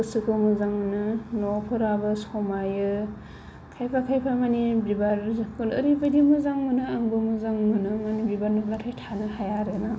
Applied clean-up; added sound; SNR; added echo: none; none; none; none.